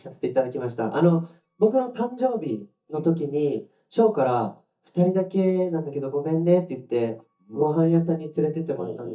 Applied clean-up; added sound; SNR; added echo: neural mask model DeepFilterNet 3.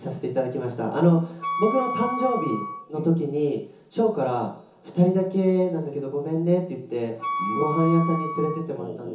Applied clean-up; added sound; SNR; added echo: none; Wind instrument, woodwind instrument; 7 dB; reverberation time 0.7 s.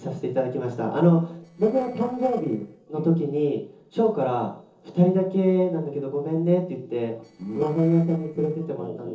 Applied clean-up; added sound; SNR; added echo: neural separator model SepFormer DNS4.